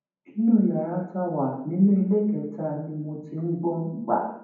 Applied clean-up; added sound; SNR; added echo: none; none; none; reverberation time 1.2 s.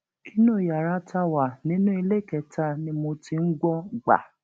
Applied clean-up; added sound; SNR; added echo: none; none; none; none.